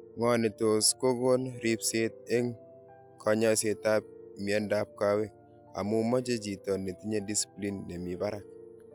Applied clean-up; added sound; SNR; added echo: none; Piano; 20 dB; none.